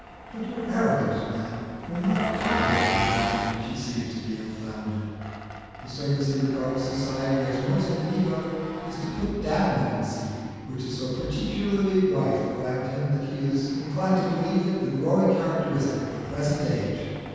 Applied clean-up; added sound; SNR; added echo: none; Engine; 9 dB; reverberation time 2.1 s.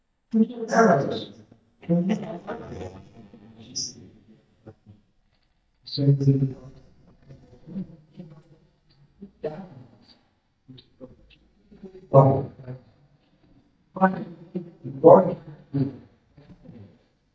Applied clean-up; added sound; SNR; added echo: neural mask model DeepFilterNet 3.